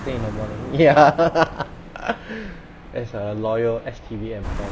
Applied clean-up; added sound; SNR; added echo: none; Car passing by; 13 dB; none.